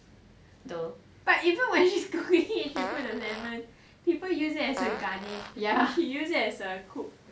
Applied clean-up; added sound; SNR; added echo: none; Fart; 11 dB; none.